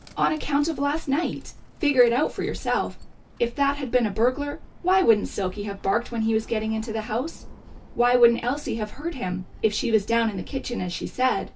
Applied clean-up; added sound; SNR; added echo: none; Bird; 18 dB; reverberation time 0.1 s.